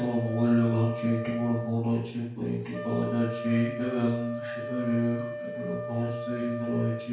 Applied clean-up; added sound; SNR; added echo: none; Wind instrument, woodwind instrument; 8 dB; reverberation time 0.5 s.